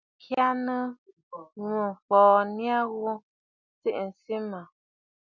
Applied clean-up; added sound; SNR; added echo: none; none; none; none.